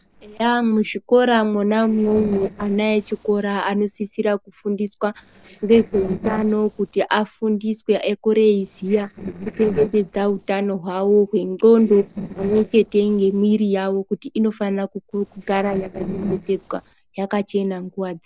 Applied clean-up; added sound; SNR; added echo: neural separator model SepFormer DNS4.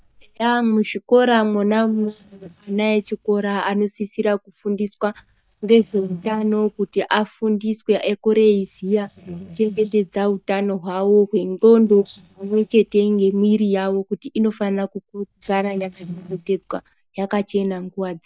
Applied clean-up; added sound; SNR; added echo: neural mask model DeepFilterNet 3.